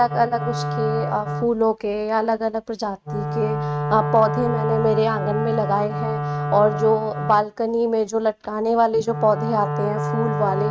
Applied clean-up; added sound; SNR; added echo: neural mask model RNNoise.